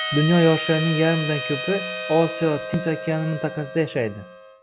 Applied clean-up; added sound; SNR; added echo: none; Harmonica; 8 dB; none.